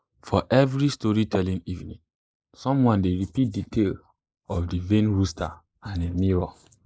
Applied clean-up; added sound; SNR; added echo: neural mask model Resemble Enhance denoiser.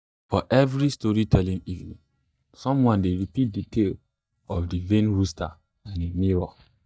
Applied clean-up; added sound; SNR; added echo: neural mask model DeepFilterNet 3.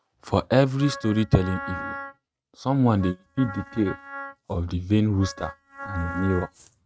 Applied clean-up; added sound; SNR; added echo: neural mask model RNNoise.